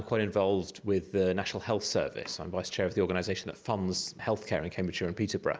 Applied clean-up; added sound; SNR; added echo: none; none; none; none.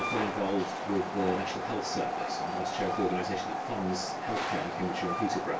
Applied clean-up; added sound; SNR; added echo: none; Train; 0 dB; reverberation time 0.2 s.